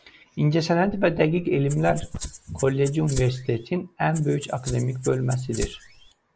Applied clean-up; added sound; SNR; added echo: none; Rattle (instrument); 13 dB; none.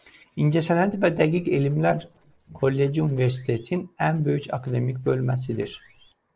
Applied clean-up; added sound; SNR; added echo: neural separator model SepFormer DNS4.